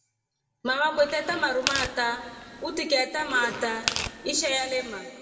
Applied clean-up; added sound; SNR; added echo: none; Tearing; 8 dB; reverberation time 1.9 s.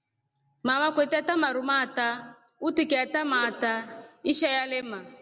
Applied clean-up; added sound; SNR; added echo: none; none; none; none.